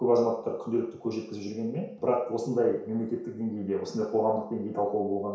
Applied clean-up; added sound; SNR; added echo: none; none; none; reverberation time 0.6 s.